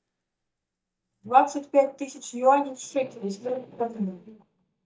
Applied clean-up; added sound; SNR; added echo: neural mask model DeepFilterNet 3.